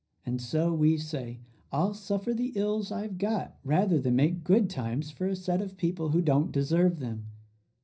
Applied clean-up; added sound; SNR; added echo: none; none; none; reverberation time 0.5 s.